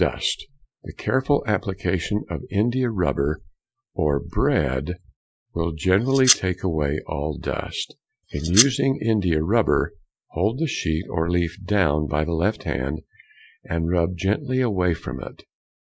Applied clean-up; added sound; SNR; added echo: neural mask model Resemble Enhance denoiser.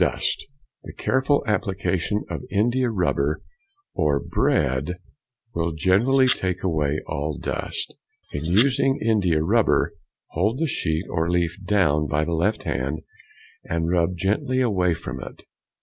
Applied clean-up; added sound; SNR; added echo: none; Domestic sounds, home sounds; 0 dB; none.